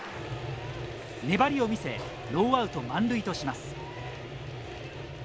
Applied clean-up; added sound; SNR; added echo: none; Sliding door / Slam + Growling; 19 dB; none.